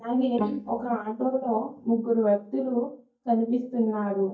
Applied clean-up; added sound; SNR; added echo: neural mask model DeepFilterNet 3.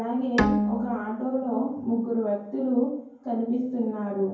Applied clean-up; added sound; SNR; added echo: none; Bowed string instrument; 4 dB; reverberation time 0.9 s.